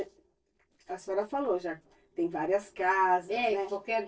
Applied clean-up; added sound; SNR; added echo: neural separator model SepFormer DNS4.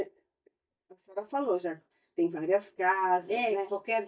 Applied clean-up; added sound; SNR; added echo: neural mask model DeepFilterNet 3.